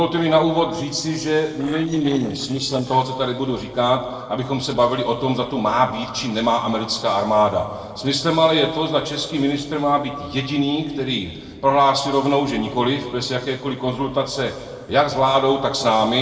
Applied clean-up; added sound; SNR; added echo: neural separator model SepFormer DNS4.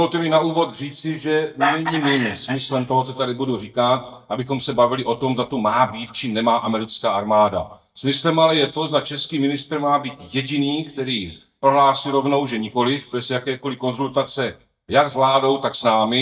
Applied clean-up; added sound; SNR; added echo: neural mask model DeepFilterNet 3.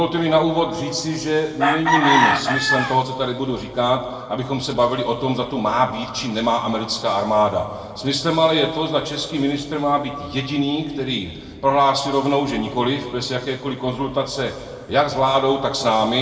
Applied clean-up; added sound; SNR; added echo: none; Chicken, rooster; 0 dB; reverberation time 1.7 s.